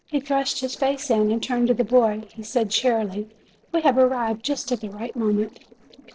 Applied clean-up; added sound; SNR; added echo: neural separator model SepFormer DNS4.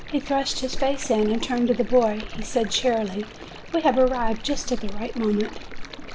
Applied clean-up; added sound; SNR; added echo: none; Stream; 6 dB; none.